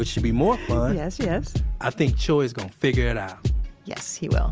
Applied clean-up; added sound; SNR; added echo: none; none; none; none.